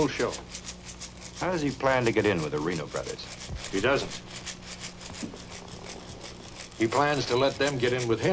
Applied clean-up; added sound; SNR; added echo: none; Rattle (instrument); 14 dB; none.